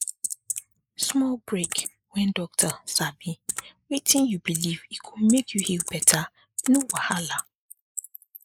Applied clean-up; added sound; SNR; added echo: neural mask model Resemble Enhance denoiser.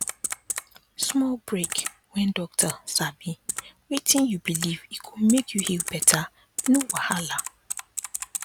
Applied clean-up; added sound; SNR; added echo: none; Typing; 8 dB; none.